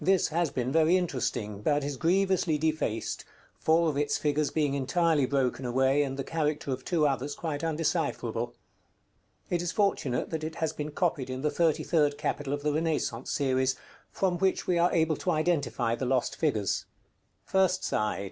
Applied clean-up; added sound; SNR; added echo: none; none; none; none.